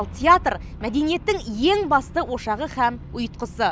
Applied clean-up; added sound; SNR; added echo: none; none; none; none.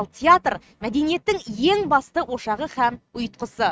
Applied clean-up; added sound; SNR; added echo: neural mask model RNNoise.